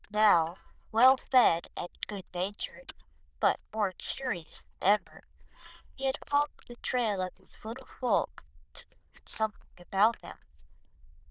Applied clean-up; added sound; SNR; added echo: neural diffusion model UNIVERSE++.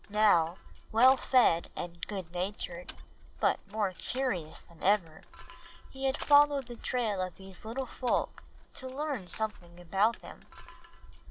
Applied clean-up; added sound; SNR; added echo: none; Crushing; 14 dB; none.